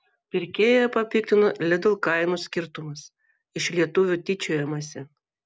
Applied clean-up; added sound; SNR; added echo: none; none; none; none.